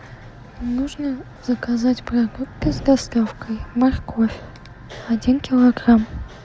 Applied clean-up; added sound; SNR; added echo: none; none; none; none.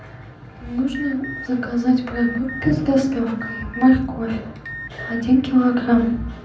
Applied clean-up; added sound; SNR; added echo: none; Alarm; 16 dB; reverberation time 0.6 s.